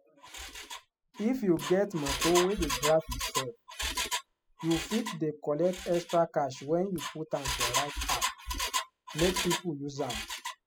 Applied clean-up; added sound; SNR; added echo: classical method spectral subtraction.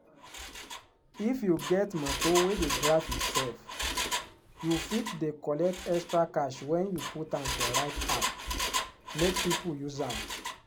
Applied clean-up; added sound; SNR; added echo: none; Engine; 3 dB; none.